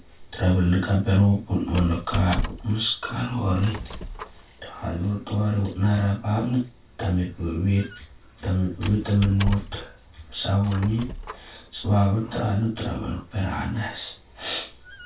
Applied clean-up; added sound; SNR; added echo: none; Squeak; 13 dB; reverberation time 0.2 s.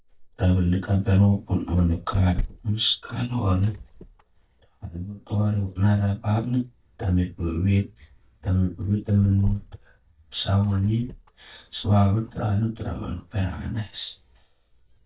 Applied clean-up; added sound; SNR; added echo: neural mask model DeepFilterNet 3.